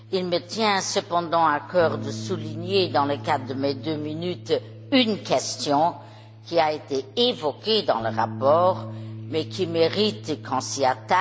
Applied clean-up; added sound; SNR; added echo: none; Bass guitar; 13 dB; none.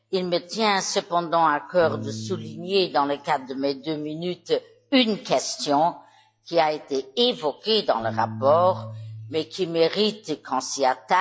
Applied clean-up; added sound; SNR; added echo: classical method log-MMSE.